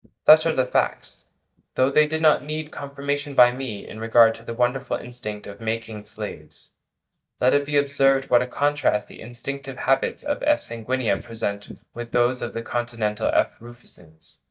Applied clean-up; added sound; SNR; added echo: neural mask model DeepFilterNet 3.